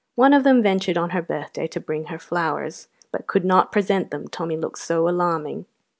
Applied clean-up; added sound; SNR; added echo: none; none; none; none.